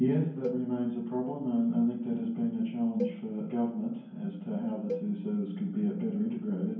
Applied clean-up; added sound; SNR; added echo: none; Cowbell; 12 dB; reverberation time 0.9 s.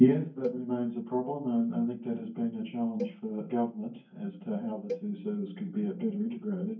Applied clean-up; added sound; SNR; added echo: neural mask model DeepFilterNet 3.